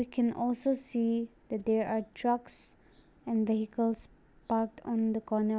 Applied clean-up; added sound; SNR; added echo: none; none; none; none.